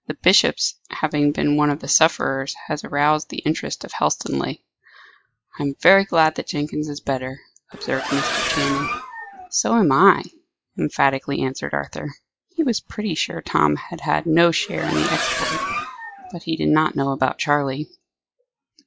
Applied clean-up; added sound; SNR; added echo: classical method log-MMSE.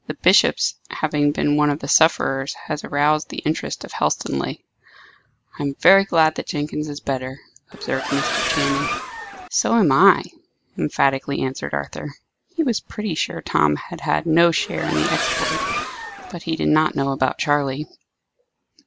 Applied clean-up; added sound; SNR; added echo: none; Accelerating, revving, vroom; 4 dB; none.